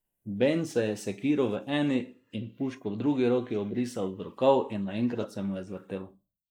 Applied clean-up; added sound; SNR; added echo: neural mask model Resemble Enhance denoiser.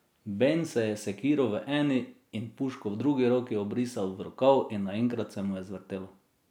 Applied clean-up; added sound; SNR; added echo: none; none; none; none.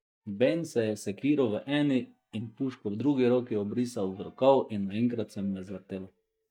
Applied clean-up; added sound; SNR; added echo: neural mask model DeepFilterNet 3.